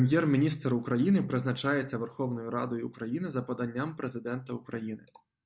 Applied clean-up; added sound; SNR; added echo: none; none; none; none.